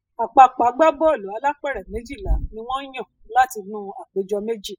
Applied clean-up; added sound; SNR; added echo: classical method spectral subtraction.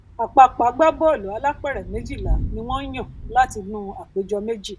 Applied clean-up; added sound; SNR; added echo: none; Thunder / Rain; 10 dB; none.